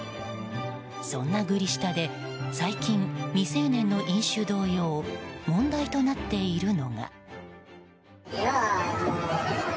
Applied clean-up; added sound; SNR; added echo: none; none; none; none.